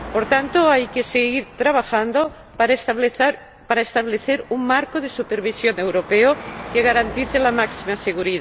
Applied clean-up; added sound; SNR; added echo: none; Car passing by / Traffic noise, roadway noise / Engine; 17 dB; none.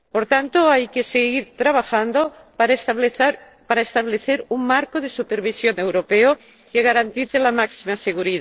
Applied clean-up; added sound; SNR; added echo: neural separator model SepFormer DNS4.